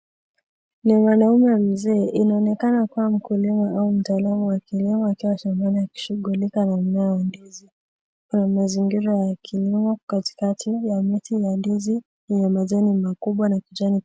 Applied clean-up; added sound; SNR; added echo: none; none; none; none.